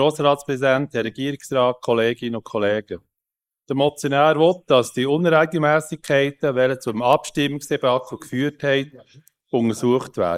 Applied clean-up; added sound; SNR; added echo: neural mask model Resemble Enhance denoiser.